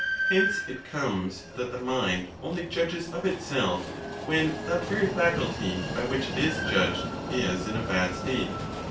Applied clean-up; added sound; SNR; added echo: none; Train; 4 dB; reverberation time 0.3 s.